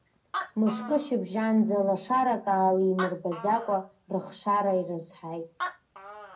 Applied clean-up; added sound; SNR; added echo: none; Animal; 14 dB; reverberation time 0.2 s.